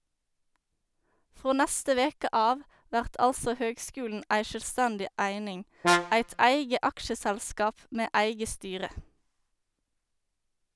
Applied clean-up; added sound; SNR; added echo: none; Brass instrument; 0 dB; none.